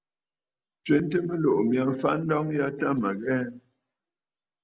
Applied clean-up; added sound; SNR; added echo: none; none; none; none.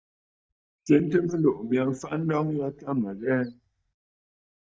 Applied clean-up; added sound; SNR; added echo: neural mask model DeepFilterNet 3.